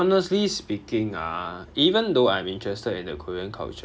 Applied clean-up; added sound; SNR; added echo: none; none; none; none.